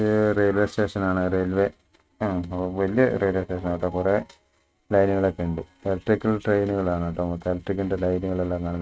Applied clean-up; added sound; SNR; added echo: neural mask model RNNoise.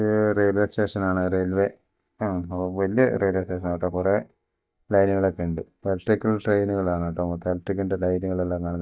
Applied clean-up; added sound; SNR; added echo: neural mask model DeepFilterNet 3.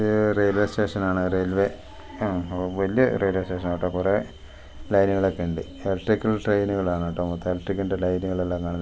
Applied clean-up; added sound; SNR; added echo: none; none; none; none.